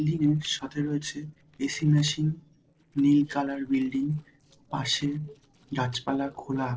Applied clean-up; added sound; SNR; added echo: neural separator model SepFormer DNS4.